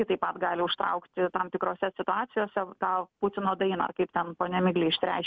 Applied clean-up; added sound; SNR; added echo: none; none; none; none.